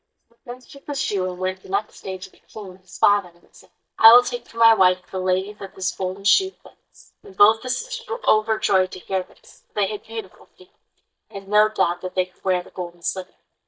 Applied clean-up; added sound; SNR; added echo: neural mask model DeepFilterNet 3.